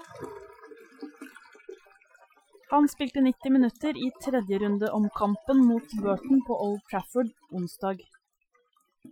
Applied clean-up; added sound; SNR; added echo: classical method Wiener filter.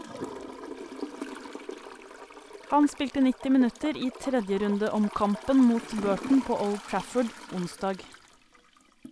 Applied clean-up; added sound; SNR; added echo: none; Toilet flush / Gurgling; 14 dB; none.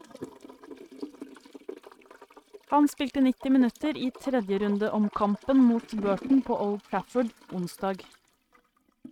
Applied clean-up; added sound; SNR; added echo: neural mask model RNNoise.